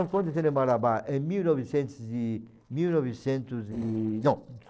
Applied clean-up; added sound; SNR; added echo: neural separator model SepFormer DNS4.